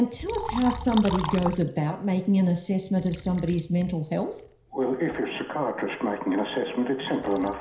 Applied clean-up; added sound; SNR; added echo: none; Liquid; 13 dB; reverberation time 0.5 s.